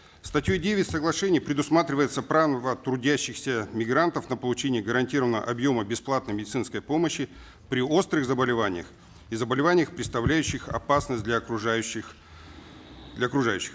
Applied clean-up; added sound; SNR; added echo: none; none; none; none.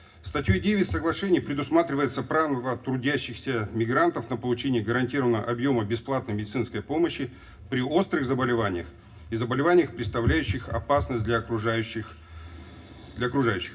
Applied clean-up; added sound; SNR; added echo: none; none; none; reverberation time 0.4 s.